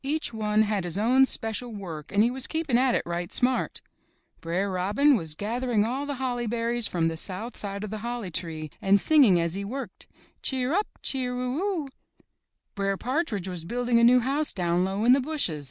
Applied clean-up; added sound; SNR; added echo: none; none; none; none.